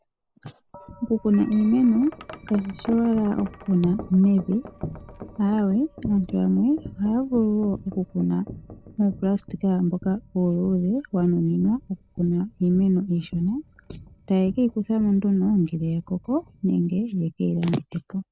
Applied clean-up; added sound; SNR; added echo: none; Wind chime; 18 dB; none.